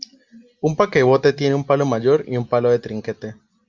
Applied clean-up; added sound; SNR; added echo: none; none; none; none.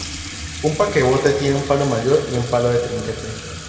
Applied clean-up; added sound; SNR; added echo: none; Sink (filling or washing) / Water tap, faucet; 11 dB; reverberation time 1.9 s.